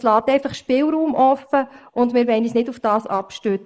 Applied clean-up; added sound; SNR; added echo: neural mask model Resemble Enhance denoiser.